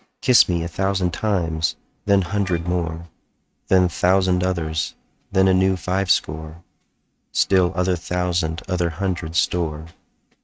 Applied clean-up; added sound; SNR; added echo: neural mask model RNNoise.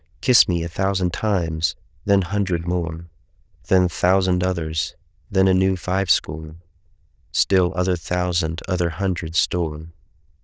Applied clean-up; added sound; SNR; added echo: neural diffusion model UNIVERSE++.